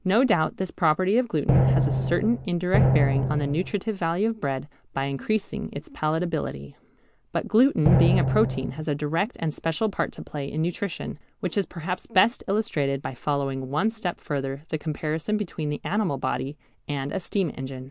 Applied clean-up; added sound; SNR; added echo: none; Drum; -4 dB; none.